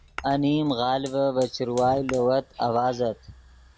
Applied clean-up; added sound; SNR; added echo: none; Tap / Glass + Hiss / Fire; 19 dB; none.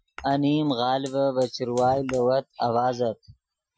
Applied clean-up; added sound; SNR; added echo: classical method Wiener filter.